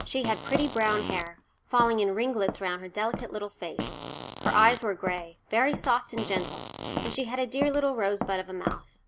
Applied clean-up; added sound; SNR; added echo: none; Fart + Walk, footsteps; 8 dB; none.